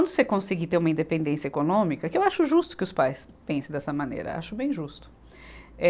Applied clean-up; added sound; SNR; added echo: none; none; none; none.